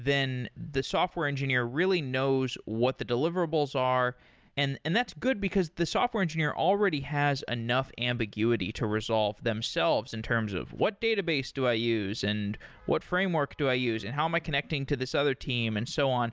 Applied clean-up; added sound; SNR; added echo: none; none; none; none.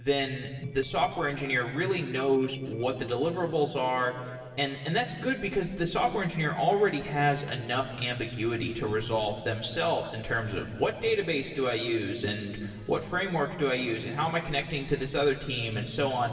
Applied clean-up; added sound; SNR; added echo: neural separator model SepFormer DNS4.